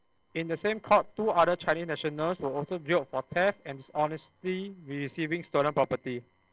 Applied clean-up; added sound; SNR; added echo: neural separator model SepFormer DNS4.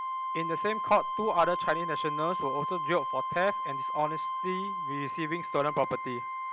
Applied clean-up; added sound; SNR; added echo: none; Wind instrument, woodwind instrument; 2 dB; none.